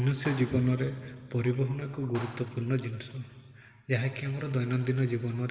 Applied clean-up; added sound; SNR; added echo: none; Clapping; 19 dB; reverberation time 2.1 s.